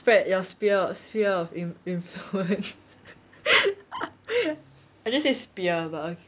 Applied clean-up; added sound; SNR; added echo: none; none; none; none.